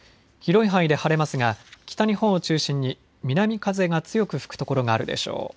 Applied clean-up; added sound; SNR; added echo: none; none; none; none.